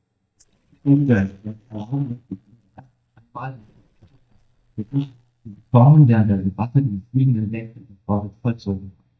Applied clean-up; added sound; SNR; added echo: neural mask model DeepFilterNet 3.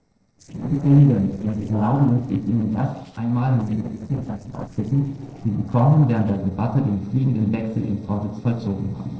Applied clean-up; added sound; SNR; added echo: neural separator model SepFormer DNS4.